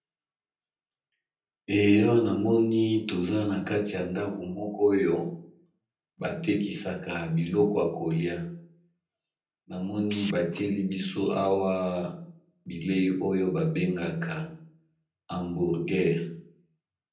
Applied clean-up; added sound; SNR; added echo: none; Tools; 10 dB; reverberation time 0.6 s.